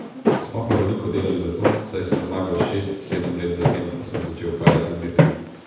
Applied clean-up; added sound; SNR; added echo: none; Walk, footsteps; -2 dB; reverberation time 1.1 s.